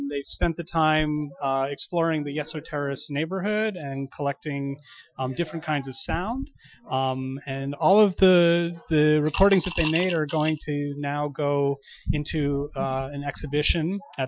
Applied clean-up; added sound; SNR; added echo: classical method Wiener filter.